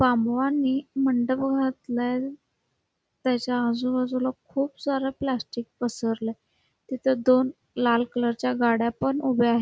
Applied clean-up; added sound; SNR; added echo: none; none; none; none.